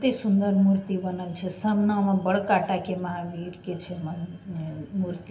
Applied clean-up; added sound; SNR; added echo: none; none; none; reverberation time 0.6 s.